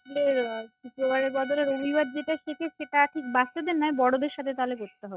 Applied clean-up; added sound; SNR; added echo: neural mask model RNNoise.